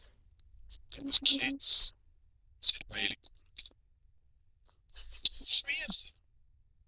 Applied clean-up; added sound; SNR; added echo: neural diffusion model UNIVERSE++.